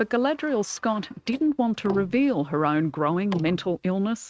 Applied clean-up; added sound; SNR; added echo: neural mask model RNNoise.